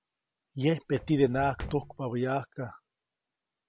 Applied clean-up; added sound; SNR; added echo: none; Walk, footsteps; 13 dB; none.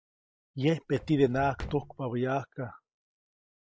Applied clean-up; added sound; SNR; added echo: neural mask model DeepFilterNet 3.